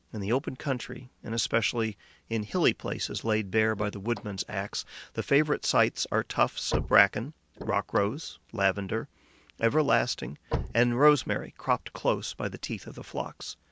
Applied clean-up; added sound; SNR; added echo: none; Slam / Car; 12 dB; none.